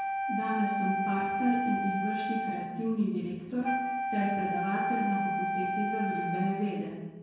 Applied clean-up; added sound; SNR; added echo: none; Wind instrument, woodwind instrument; 0 dB; reverberation time 1.0 s.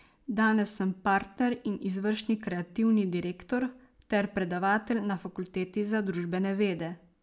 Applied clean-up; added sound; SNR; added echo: none; none; none; none.